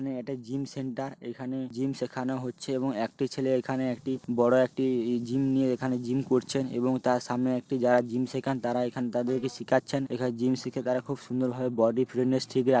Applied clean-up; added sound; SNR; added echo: neural separator model SepFormer DNS4.